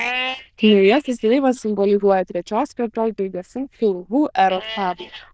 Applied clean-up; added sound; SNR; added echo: neural diffusion model UNIVERSE++.